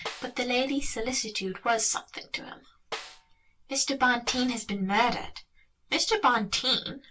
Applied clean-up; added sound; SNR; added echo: none; Snare drum; 15 dB; reverberation time 0.1 s.